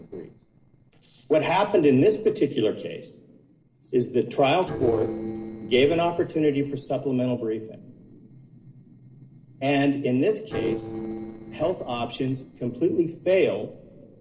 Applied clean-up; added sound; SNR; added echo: neural separator model SepFormer DNS4.